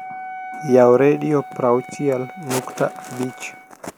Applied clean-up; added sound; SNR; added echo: none; Wind instrument, woodwind instrument; 15 dB; none.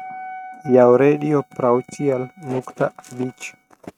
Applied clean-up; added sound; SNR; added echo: neural mask model RNNoise.